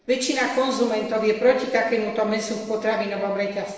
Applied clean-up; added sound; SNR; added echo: neural separator model SepFormer DNS4.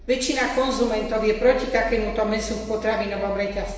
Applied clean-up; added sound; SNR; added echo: none; Accelerating, revving, vroom; 14 dB; reverberation time 1.3 s.